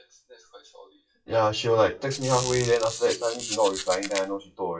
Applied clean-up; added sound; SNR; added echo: classical method WPE with log-MMSE.